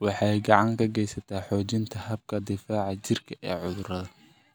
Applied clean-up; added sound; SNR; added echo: none; none; none; none.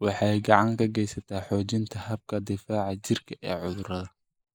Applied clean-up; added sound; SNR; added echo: neural mask model Resemble Enhance denoiser.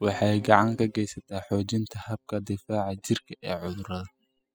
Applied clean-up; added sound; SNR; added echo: classical method spectral subtraction.